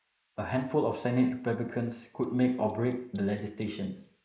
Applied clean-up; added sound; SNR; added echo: neural mask model Resemble Enhance denoiser.